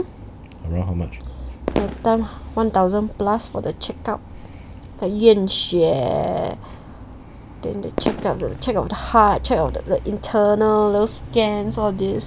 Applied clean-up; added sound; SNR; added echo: none; Fireworks; 10 dB; none.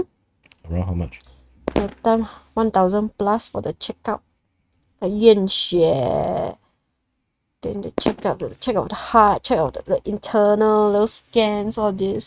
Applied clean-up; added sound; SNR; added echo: neural mask model RNNoise.